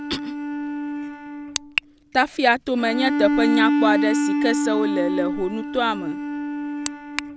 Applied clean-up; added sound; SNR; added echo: none; Bowed string instrument; 0 dB; none.